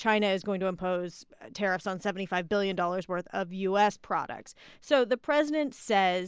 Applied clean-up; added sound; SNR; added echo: none; none; none; none.